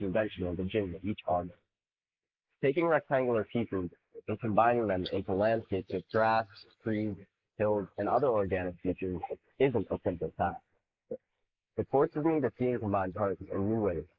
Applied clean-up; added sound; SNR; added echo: neural mask model Resemble Enhance denoiser.